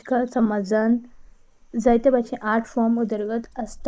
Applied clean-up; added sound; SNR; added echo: neural mask model Resemble Enhance denoiser.